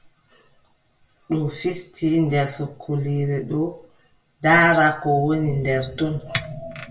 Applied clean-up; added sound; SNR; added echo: none; none; none; reverberation time 0.2 s.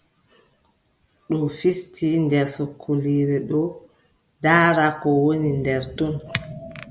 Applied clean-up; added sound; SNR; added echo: none; none; none; none.